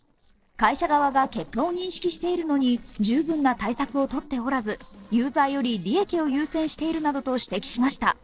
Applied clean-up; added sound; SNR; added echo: neural separator model SepFormer DNS4.